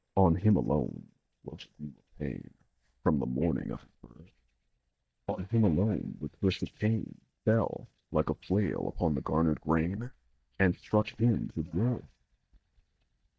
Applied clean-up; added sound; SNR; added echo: neural mask model DeepFilterNet 3.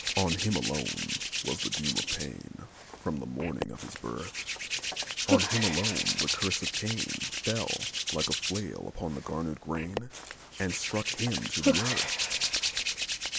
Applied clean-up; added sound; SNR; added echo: none; Hands; -2 dB; none.